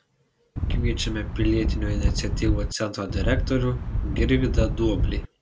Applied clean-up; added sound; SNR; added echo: none; Wind; -3 dB; none.